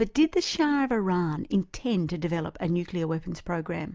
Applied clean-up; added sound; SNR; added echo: none; none; none; none.